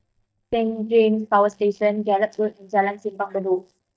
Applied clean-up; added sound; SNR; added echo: neural mask model DeepFilterNet 3.